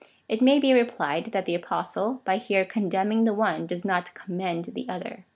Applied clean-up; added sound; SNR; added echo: none; none; none; none.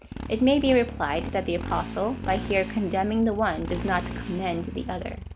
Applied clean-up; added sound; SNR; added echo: none; Motorcycle; 8 dB; none.